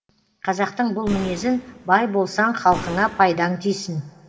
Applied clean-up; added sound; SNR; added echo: none; Boom; 13 dB; reverberation time 2.5 s.